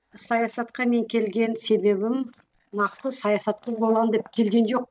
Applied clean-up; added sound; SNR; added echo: neural mask model DeepFilterNet 3.